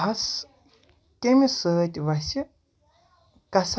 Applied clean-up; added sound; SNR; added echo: none; none; none; none.